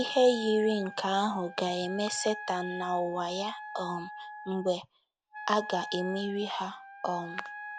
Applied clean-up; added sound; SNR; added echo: none; Wind instrument, woodwind instrument; 12 dB; none.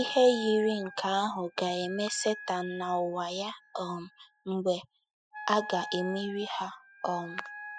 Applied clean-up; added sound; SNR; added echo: classical method spectral subtraction.